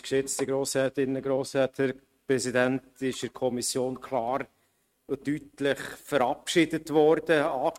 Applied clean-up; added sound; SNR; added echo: neural mask model RNNoise.